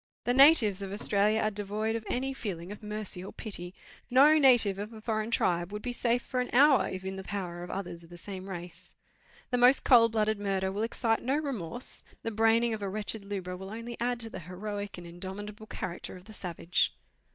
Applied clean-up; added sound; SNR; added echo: neural mask model DeepFilterNet 3.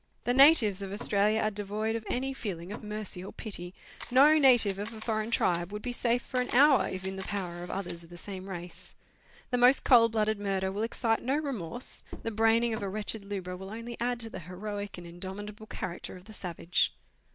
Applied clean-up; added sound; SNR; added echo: none; Car + Camera; 14 dB; none.